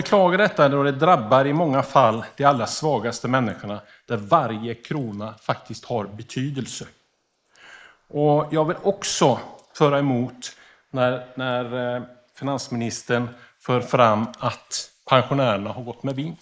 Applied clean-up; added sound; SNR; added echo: neural mask model Resemble Enhance denoiser.